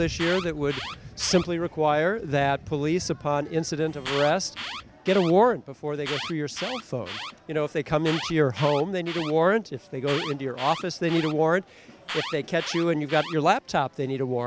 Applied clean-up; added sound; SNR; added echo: none; Alarm; 13 dB; none.